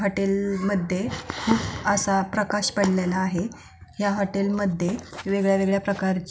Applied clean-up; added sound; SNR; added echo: none; none; none; none.